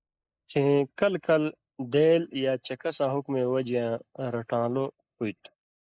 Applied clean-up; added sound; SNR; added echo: neural mask model Resemble Enhance denoiser.